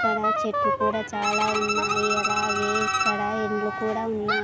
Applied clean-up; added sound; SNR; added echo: none; Wind instrument, woodwind instrument + Bowed string instrument; -2 dB; none.